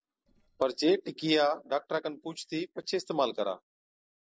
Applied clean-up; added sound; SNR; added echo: neural separator model SepFormer DNS4.